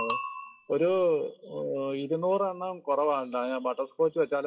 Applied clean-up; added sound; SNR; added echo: classical method WPE with log-MMSE.